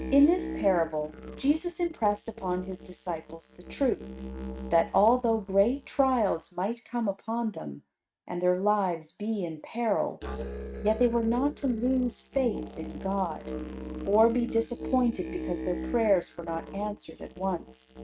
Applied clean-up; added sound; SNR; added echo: neural mask model RNNoise.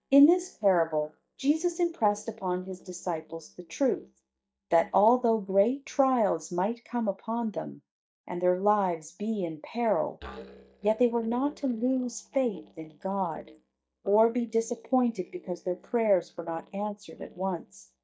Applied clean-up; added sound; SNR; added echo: neural mask model DeepFilterNet 3.